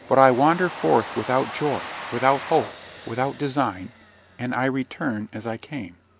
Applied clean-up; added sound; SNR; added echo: none; Domestic sounds, home sounds; 14 dB; none.